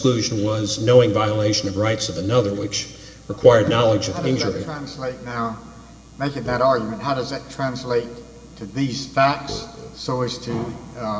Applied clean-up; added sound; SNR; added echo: none; Burping, eructation; 19 dB; reverberation time 1.3 s.